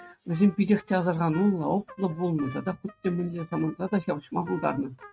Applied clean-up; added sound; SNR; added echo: neural mask model RNNoise.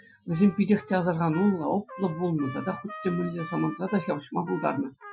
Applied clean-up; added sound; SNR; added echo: classical method Wiener filter.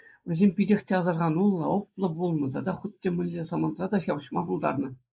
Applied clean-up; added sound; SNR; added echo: neural mask model Resemble Enhance denoiser.